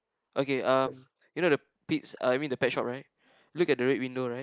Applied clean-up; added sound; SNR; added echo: neural mask model Resemble Enhance denoiser.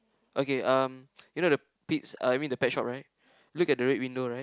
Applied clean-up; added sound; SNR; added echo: none; none; none; none.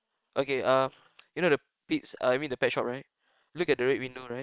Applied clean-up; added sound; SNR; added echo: neural separator model SepFormer WHAM!.